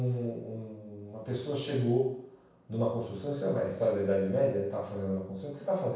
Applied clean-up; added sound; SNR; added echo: none; none; none; reverberation time 0.7 s.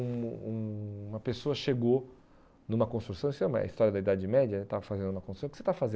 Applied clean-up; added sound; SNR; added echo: none; none; none; none.